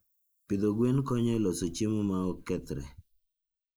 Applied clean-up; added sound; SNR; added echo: neural mask model Resemble Enhance denoiser.